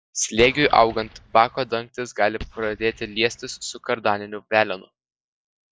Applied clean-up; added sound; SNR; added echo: neural mask model DeepFilterNet 3.